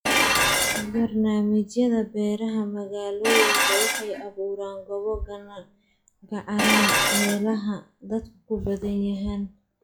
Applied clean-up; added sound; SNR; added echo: classical method log-MMSE.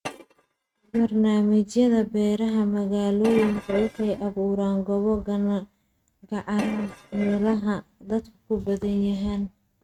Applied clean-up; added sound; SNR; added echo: neural mask model RNNoise.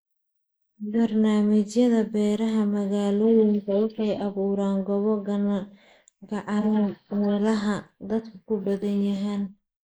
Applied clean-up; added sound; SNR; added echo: neural mask model Resemble Enhance denoiser.